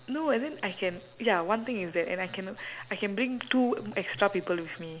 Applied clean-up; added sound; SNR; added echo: none; none; none; none.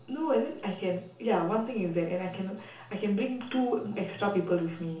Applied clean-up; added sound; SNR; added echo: none; none; none; reverberation time 0.7 s.